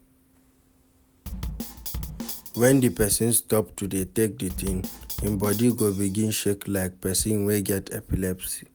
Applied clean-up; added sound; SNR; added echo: none; Bass drum / Snare drum; 10 dB; none.